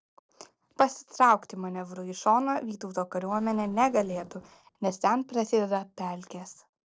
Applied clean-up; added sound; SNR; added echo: neural separator model SepFormer DNS4.